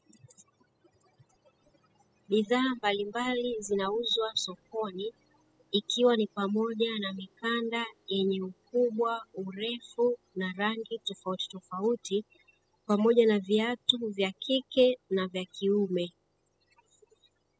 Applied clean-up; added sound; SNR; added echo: classical method spectral subtraction.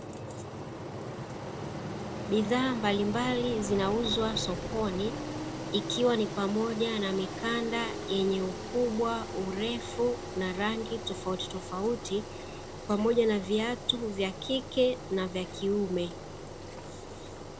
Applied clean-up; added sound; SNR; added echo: none; Engine; 7 dB; none.